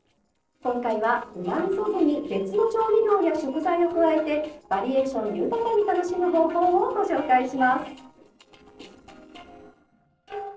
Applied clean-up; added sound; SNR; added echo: neural separator model SepFormer DNS4.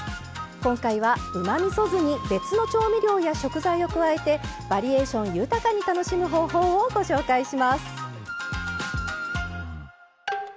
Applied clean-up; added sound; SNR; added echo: none; none; none; none.